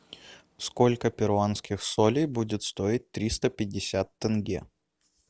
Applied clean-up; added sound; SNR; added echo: none; none; none; none.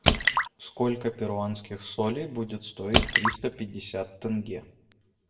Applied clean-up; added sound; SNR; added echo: none; Drip / Splash, splatter; -3 dB; reverberation time 0.6 s.